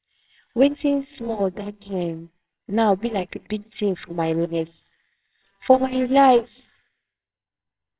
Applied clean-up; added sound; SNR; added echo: neural separator model SepFormer WHAMR!.